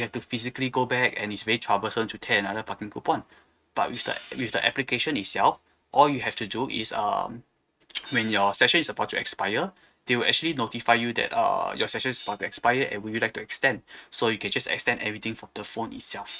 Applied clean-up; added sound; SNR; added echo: neural mask model RNNoise.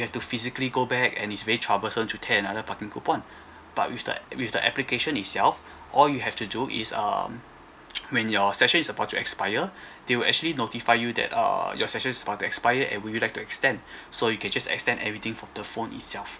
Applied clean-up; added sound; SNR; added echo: none; none; none; none.